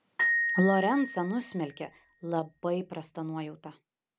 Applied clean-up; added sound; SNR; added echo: none; Glockenspiel; 3 dB; none.